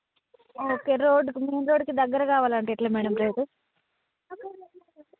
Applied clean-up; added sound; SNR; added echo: none; none; none; none.